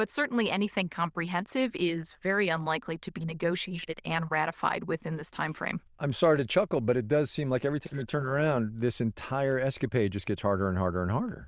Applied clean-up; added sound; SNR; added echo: neural diffusion model UNIVERSE++.